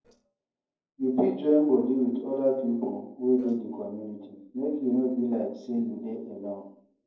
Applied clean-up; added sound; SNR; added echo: neural separator model SepFormer DNS4.